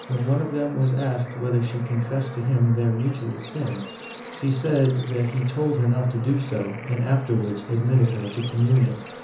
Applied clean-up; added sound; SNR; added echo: none; Bird / Insect / Frog; 14 dB; reverberation time 0.7 s.